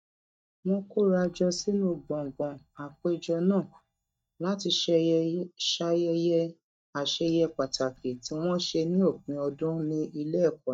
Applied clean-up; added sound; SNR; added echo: neural mask model DeepFilterNet 3.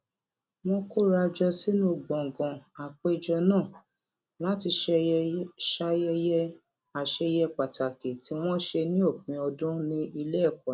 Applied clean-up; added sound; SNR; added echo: none; none; none; none.